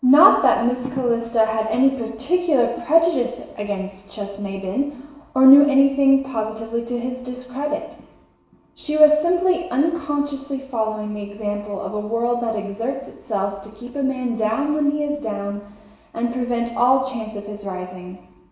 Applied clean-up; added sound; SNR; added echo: none; none; none; reverberation time 0.9 s.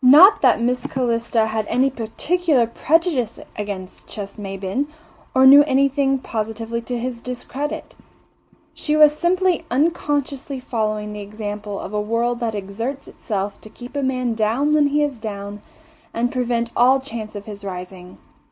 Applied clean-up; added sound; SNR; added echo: none; none; none; none.